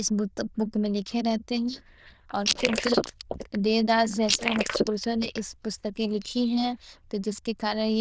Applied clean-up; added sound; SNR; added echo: neural diffusion model UNIVERSE++.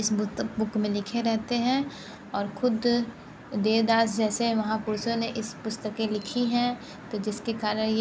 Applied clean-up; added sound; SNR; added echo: none; none; none; none.